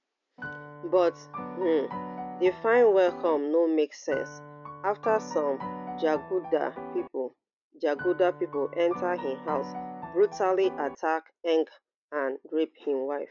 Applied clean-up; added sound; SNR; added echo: none; Piano; 11 dB; none.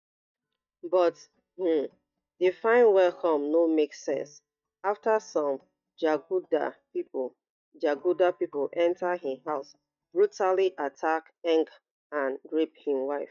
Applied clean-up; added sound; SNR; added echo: neural mask model DeepFilterNet 3.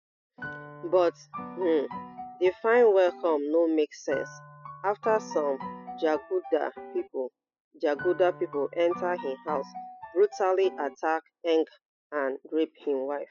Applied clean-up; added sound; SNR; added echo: classical method spectral subtraction.